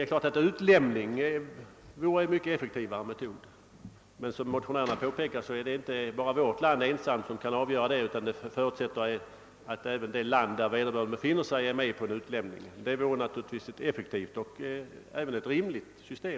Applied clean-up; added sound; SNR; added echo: none; none; none; none.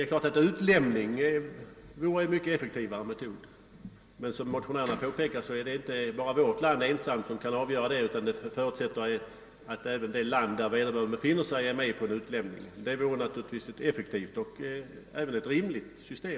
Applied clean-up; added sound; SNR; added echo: none; none; none; reverberation time 2.1 s.